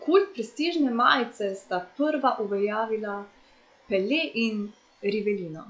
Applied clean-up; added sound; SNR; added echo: classical method log-MMSE.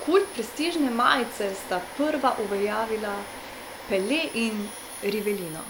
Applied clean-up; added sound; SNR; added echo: none; Domestic sounds, home sounds; 13 dB; none.